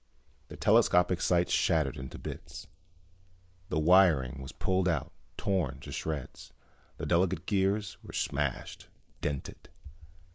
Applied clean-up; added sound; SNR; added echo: neural mask model Resemble Enhance denoiser.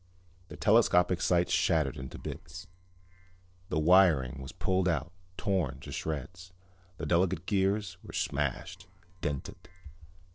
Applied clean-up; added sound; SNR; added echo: neural separator model SepFormer DNS4.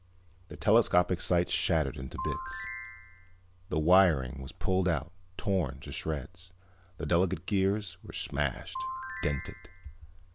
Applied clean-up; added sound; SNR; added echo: none; Ringtone / Chime; 9 dB; none.